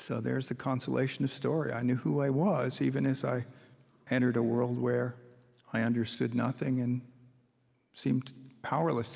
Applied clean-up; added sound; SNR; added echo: none; none; none; none.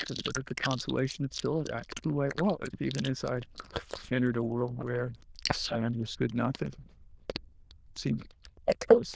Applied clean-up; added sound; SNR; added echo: neural diffusion model UNIVERSE++.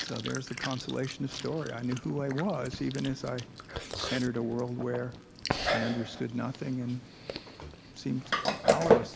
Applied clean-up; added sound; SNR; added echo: none; Chewing, mastication; 0 dB; none.